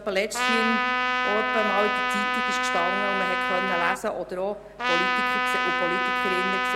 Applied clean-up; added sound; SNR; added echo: none; Trumpet; -4 dB; none.